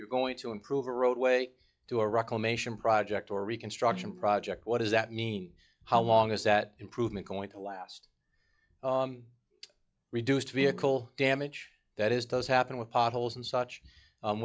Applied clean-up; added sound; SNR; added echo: classical method log-MMSE.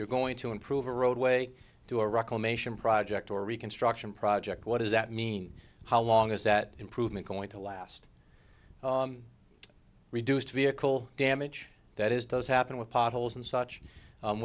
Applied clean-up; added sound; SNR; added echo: none; none; none; none.